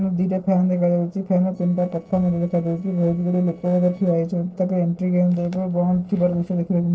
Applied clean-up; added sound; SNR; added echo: neural separator model SepFormer DNS4.